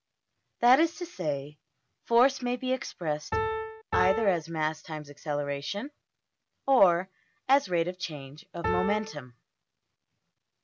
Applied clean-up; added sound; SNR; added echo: none; Piano; 1 dB; none.